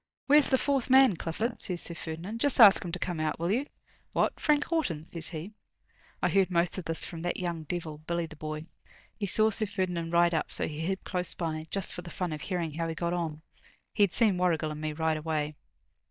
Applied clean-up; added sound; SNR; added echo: neural mask model DeepFilterNet 3.